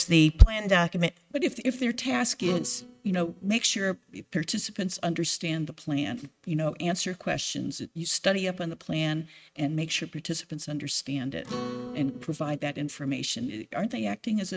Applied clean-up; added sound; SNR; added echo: neural mask model RNNoise.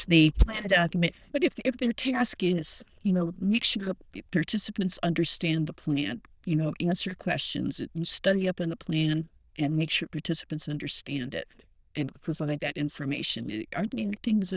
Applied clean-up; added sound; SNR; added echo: neural diffusion model UNIVERSE++.